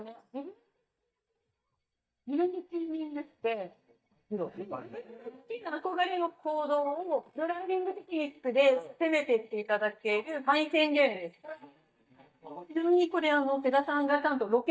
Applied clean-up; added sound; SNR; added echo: neural mask model DeepFilterNet 3.